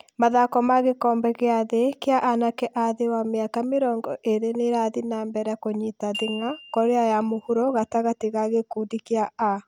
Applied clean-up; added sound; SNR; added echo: none; Glockenspiel; 19 dB; none.